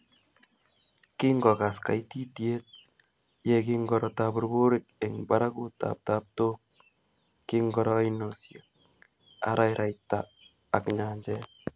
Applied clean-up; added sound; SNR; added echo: none; none; none; none.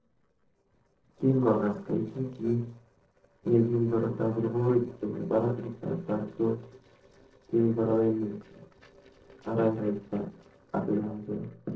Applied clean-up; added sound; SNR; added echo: neural separator model SepFormer DNS4.